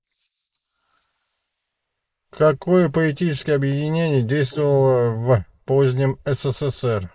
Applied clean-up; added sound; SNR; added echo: neural mask model Resemble Enhance denoiser.